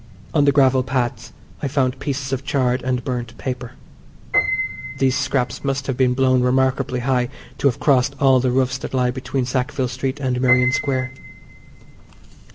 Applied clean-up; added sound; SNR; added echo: none; Piano; 12 dB; none.